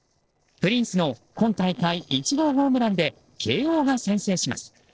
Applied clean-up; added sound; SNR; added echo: neural separator model SepFormer DNS4.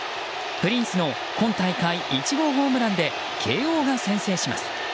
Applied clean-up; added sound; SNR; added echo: none; none; none; none.